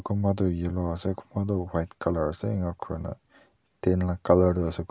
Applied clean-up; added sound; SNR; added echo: none; none; none; none.